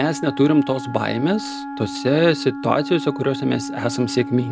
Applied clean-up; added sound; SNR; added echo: none; Wind instrument, woodwind instrument; 10 dB; none.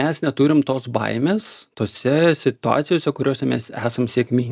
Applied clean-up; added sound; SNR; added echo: none; none; none; none.